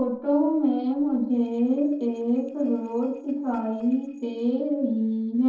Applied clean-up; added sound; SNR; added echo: neural separator model SepFormer DNS4.